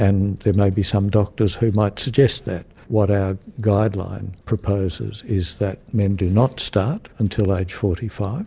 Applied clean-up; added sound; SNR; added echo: none; none; none; none.